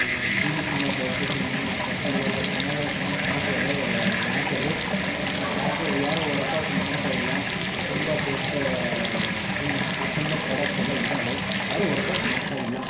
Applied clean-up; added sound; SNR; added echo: none; Bathtub (filling or washing) / Water tap, faucet; -4 dB; reverberation time 0.7 s.